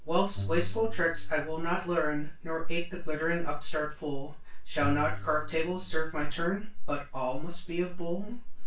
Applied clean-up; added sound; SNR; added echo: none; Bowed string instrument; 17 dB; reverberation time 0.2 s.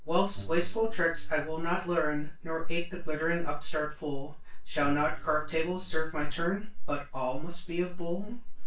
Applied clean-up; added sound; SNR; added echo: neural separator model SepFormer DNS4.